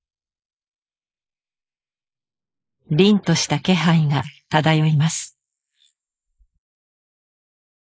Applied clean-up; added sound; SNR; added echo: neural mask model Resemble Enhance denoiser.